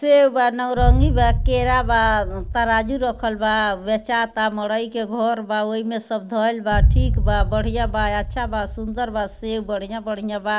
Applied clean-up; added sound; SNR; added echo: none; Boom; 2 dB; none.